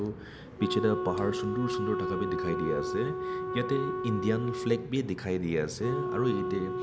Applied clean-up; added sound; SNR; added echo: none; Wind instrument, woodwind instrument; 2 dB; none.